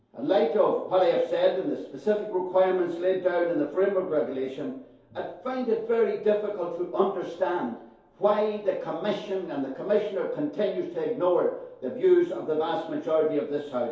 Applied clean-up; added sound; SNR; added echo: none; none; none; reverberation time 2.4 s.